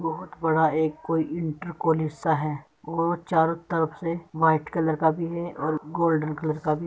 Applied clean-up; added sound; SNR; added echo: none; none; none; none.